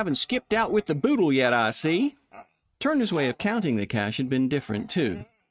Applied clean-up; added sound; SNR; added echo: neural mask model RNNoise.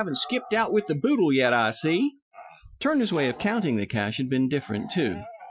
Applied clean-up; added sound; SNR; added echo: classical method Wiener filter.